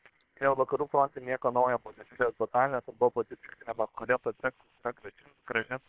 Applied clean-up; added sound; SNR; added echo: neural separator model SepFormer WHAM!.